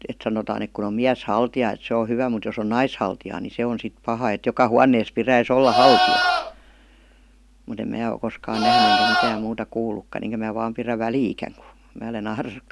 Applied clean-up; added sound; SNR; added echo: none; Livestock, farm animals, working animals; -2 dB; none.